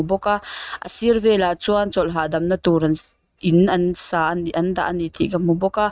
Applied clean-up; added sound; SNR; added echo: neural mask model RNNoise.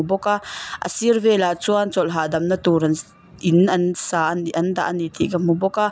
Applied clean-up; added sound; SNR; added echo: none; none; none; none.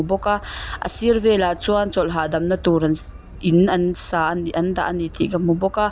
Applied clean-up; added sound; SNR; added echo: none; Aircraft; 17 dB; none.